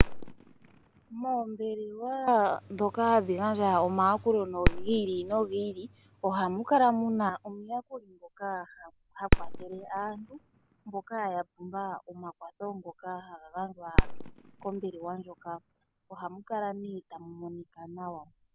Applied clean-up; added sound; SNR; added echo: none; Fireworks; 3 dB; none.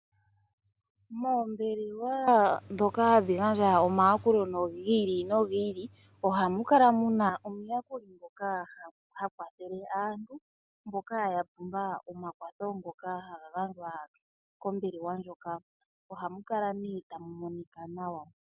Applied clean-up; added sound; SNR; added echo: none; none; none; none.